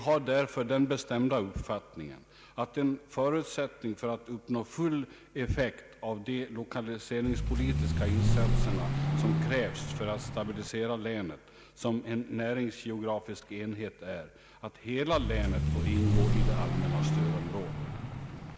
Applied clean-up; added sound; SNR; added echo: none; Vehicle; -5 dB; none.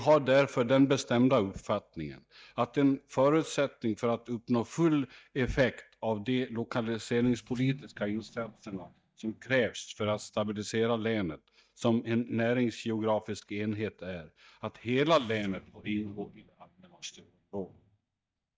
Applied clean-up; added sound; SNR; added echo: neural mask model DeepFilterNet 3.